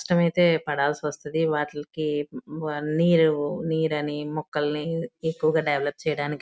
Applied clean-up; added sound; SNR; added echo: none; none; none; none.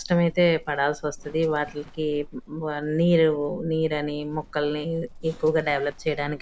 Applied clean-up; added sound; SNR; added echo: none; Livestock, farm animals, working animals; 19 dB; none.